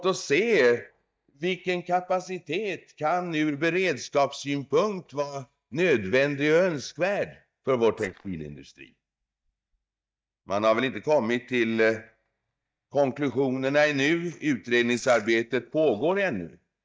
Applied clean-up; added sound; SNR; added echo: neural mask model DeepFilterNet 3.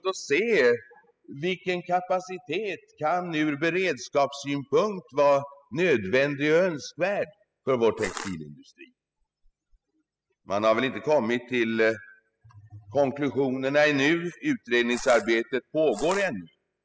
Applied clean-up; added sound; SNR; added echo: classical method spectral subtraction.